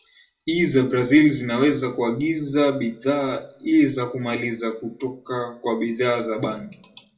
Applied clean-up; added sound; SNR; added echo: none; none; none; reverberation time 0.4 s.